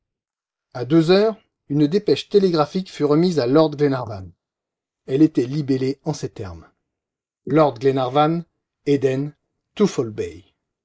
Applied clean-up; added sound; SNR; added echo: neural mask model Resemble Enhance denoiser.